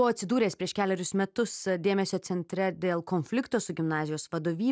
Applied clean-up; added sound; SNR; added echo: none; none; none; none.